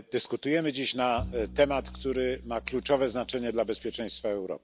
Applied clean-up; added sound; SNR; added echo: none; Bowed string instrument; 14 dB; none.